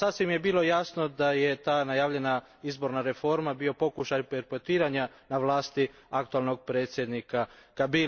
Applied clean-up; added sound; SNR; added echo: none; none; none; none.